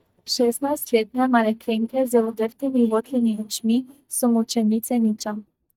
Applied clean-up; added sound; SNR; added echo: neural mask model DeepFilterNet 3.